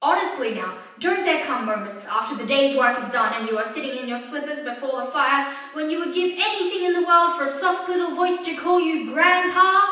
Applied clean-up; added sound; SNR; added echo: none; none; none; reverberation time 0.9 s.